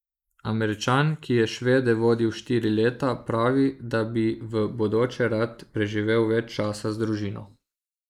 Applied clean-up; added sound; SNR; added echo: neural mask model Resemble Enhance denoiser.